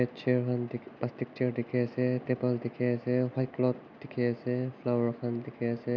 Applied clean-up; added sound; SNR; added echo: none; none; none; none.